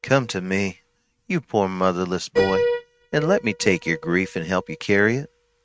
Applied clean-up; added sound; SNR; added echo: neural mask model RNNoise.